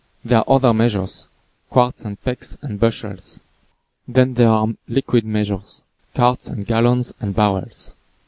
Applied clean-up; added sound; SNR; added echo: none; none; none; none.